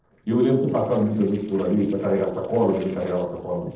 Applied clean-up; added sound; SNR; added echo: neural separator model SepFormer DNS4.